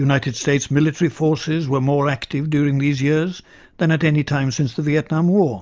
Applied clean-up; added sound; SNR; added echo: none; none; none; none.